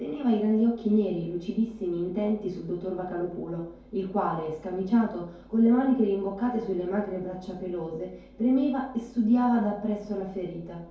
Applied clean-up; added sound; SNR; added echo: none; none; none; reverberation time 2.4 s.